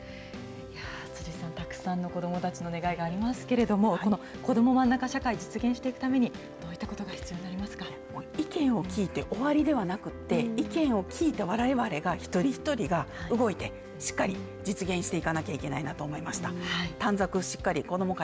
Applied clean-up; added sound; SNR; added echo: none; none; none; none.